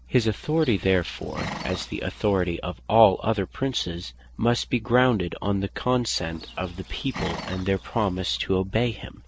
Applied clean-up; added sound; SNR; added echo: none; Livestock, farm animals, working animals; 14 dB; none.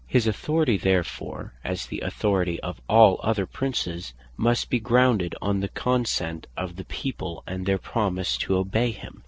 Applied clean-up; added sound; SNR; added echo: none; none; none; none.